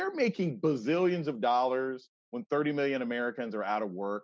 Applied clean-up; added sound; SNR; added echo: none; none; none; none.